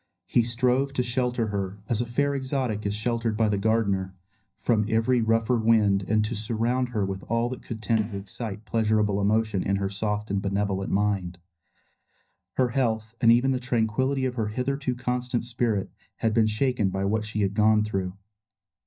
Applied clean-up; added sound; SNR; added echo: neural mask model DeepFilterNet 3.